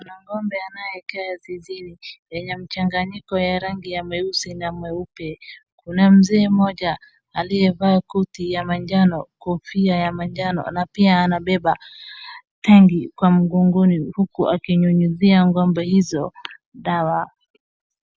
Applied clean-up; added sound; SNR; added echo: none; none; none; none.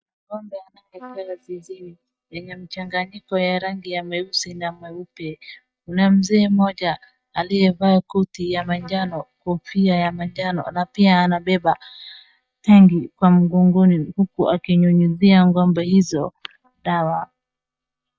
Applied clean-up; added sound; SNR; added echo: neural mask model DeepFilterNet 3.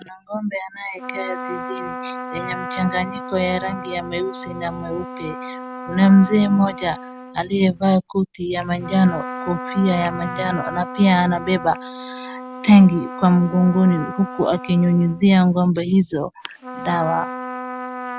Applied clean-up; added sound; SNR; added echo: none; Trumpet; 12 dB; none.